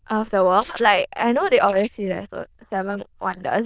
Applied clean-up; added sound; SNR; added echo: neural diffusion model UNIVERSE++.